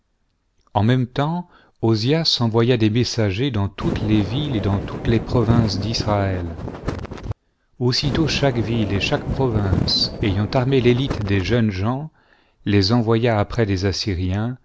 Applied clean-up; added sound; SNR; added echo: none; Wind; 6 dB; none.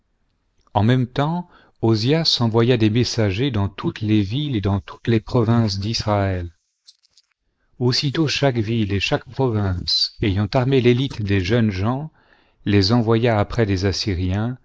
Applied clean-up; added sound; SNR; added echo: neural mask model Resemble Enhance denoiser.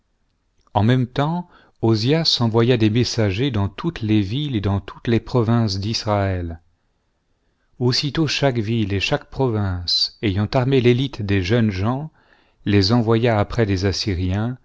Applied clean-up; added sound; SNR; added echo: none; none; none; none.